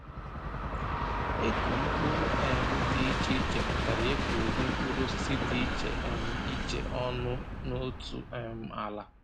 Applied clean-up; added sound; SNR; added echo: none; Train; -5 dB; none.